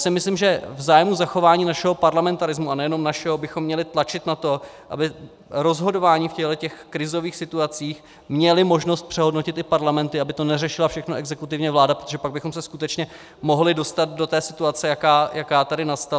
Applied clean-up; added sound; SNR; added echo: none; none; none; none.